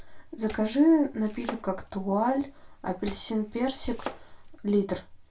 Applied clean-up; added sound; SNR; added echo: none; Domestic sounds, home sounds; 17 dB; reverberation time 0.2 s.